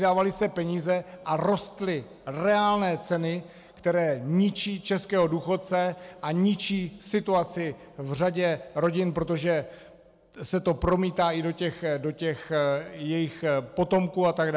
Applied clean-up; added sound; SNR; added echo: none; none; none; none.